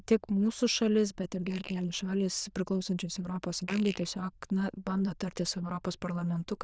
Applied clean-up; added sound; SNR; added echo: neural diffusion model UNIVERSE++.